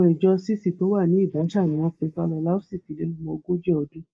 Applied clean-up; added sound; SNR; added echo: neural mask model Resemble Enhance denoiser.